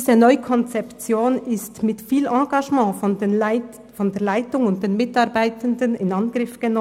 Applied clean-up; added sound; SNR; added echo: none; none; none; none.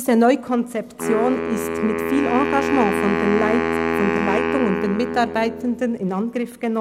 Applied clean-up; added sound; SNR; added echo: none; Wind instrument, woodwind instrument; 2 dB; none.